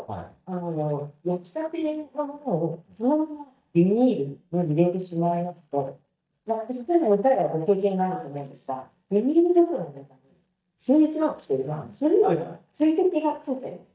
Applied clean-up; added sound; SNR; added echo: neural mask model DeepFilterNet 3.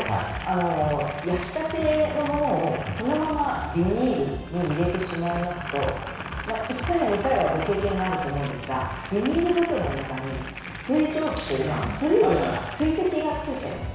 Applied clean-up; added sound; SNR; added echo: none; Boiling; 12 dB; reverberation time 1.1 s.